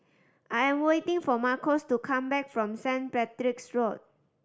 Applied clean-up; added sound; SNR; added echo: none; none; none; none.